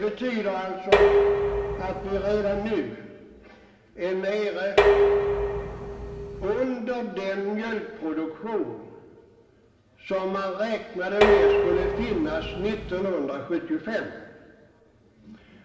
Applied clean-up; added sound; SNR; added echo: none; Dishes, pots, and pans; -5 dB; reverberation time 2.3 s.